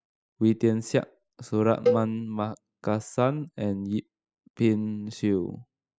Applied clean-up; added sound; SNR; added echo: classical method spectral subtraction.